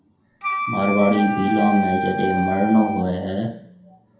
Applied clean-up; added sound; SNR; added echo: none; Wind instrument, woodwind instrument; 3 dB; reverberation time 0.5 s.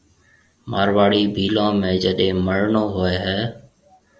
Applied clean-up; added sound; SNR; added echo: none; none; none; none.